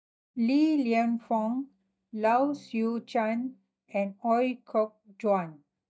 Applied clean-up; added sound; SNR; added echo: neural mask model DeepFilterNet 3.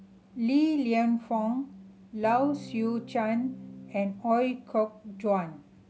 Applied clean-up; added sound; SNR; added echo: none; Electric guitar / Strum; 18 dB; none.